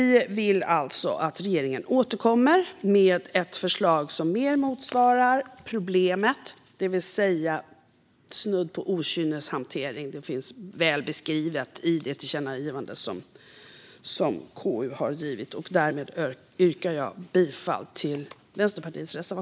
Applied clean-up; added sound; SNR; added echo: none; none; none; none.